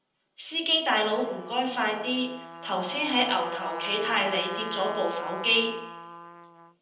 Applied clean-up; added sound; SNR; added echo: none; Trumpet; 11 dB; reverberation time 0.8 s.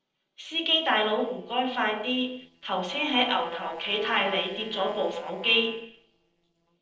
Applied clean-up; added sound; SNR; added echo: neural separator model SepFormer DNS4.